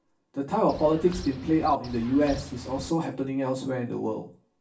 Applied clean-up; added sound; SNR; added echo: none; Bird; 13 dB; reverberation time 0.3 s.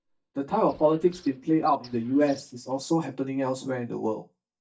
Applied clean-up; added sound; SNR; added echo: neural mask model DeepFilterNet 3.